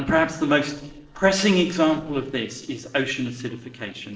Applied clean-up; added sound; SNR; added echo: neural separator model SepFormer DNS4.